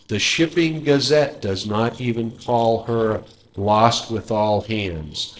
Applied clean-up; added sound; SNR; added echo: neural separator model SepFormer DNS4.